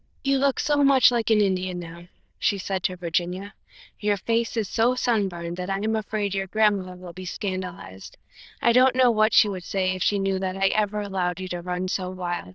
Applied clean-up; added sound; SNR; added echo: neural diffusion model UNIVERSE++.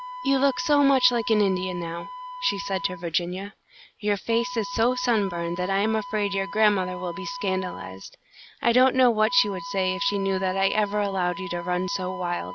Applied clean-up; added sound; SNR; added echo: none; Wind instrument, woodwind instrument; 12 dB; none.